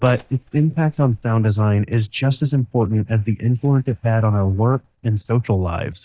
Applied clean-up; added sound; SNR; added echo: neural mask model DeepFilterNet 3.